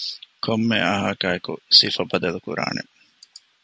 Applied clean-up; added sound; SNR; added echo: none; none; none; none.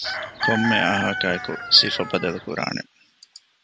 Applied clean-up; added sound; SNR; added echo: none; Chicken, rooster; 4 dB; none.